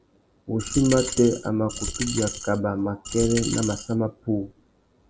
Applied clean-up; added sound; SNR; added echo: none; Coin (dropping); 7 dB; none.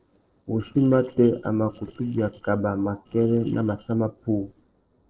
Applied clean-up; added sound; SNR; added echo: neural separator model SepFormer DNS4.